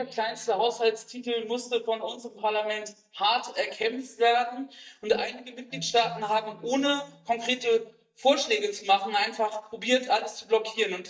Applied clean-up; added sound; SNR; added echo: neural mask model DeepFilterNet 3.